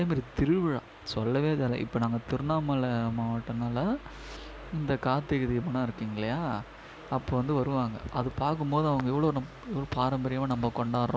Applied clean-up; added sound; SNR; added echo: none; none; none; none.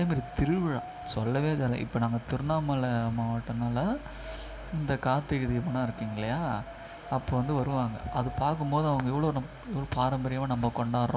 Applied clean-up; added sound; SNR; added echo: none; Wind; 18 dB; reverberation time 0.8 s.